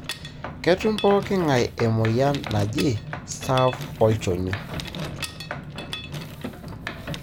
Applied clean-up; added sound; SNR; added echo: none; Mechanisms; 9 dB; none.